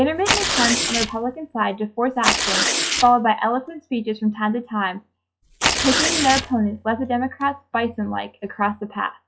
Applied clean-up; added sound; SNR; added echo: classical method log-MMSE.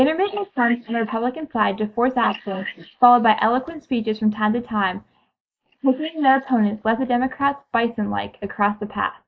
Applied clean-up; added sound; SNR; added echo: neural mask model Resemble Enhance denoiser.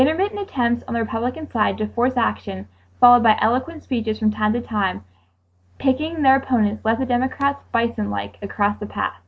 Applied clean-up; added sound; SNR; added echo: none; none; none; none.